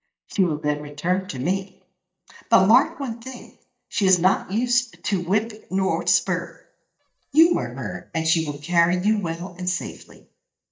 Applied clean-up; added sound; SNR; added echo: neural mask model DeepFilterNet 3.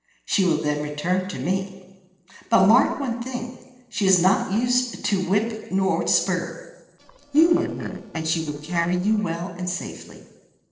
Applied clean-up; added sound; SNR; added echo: neural separator model SepFormer DNS4.